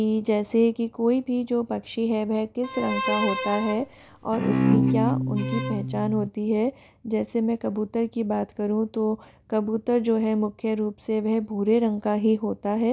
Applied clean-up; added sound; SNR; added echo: none; Bowed string instrument; 1 dB; none.